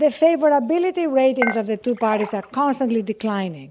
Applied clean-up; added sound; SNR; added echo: none; Dishes, pots, and pans / Chink, clink; 11 dB; none.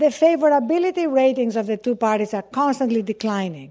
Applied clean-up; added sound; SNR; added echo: none; none; none; none.